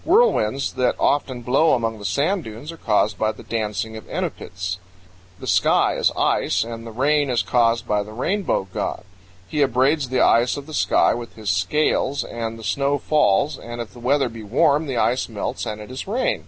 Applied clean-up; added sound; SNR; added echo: none; none; none; none.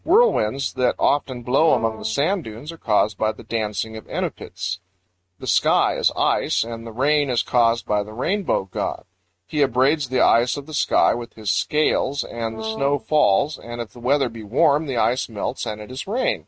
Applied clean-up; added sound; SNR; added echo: neural mask model RNNoise.